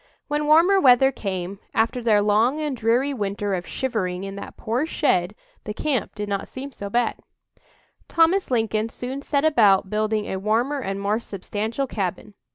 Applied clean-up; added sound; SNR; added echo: none; none; none; none.